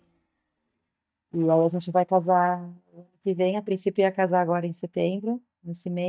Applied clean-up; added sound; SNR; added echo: neural mask model DeepFilterNet 3.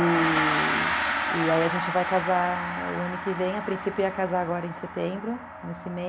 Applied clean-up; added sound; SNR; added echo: none; Gong; 2 dB; none.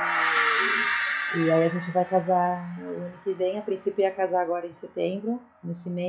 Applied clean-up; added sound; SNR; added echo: classical method log-MMSE.